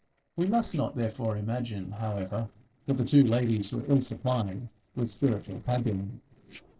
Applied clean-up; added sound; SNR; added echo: neural separator model SepFormer DNS4.